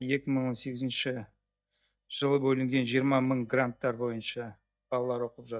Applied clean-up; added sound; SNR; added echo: neural mask model DeepFilterNet 3.